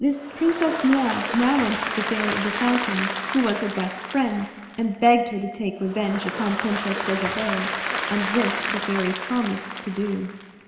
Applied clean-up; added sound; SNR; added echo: none; Applause / Crowd; 5 dB; reverberation time 3.0 s.